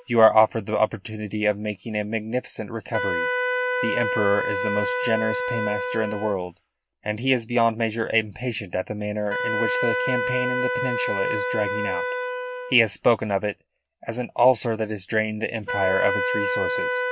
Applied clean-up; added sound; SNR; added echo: none; Wind instrument, woodwind instrument; 3 dB; none.